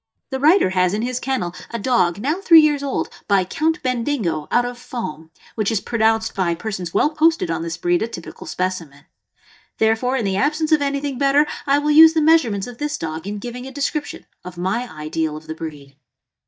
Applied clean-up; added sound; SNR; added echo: neural mask model DeepFilterNet 3.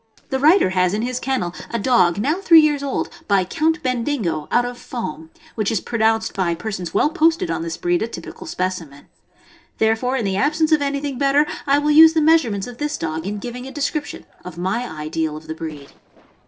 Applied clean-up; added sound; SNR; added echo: neural separator model SepFormer DNS4.